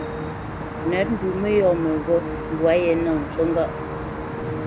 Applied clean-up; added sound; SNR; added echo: none; Traffic noise, roadway noise + Musical instrument; 6 dB; none.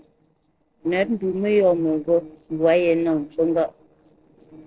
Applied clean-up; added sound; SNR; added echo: neural separator model SepFormer DNS4.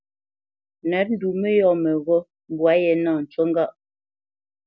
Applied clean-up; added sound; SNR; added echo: none; none; none; none.